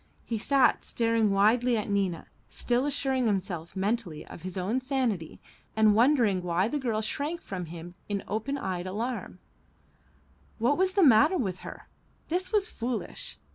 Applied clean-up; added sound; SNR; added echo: none; none; none; none.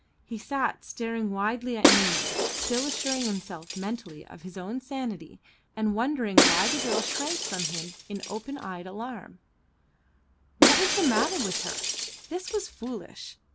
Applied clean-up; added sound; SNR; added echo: none; Shatter; -4 dB; none.